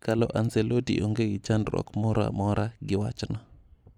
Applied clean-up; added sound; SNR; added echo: none; none; none; none.